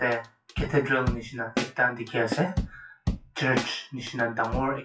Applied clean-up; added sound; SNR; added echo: classical method WPE with log-MMSE.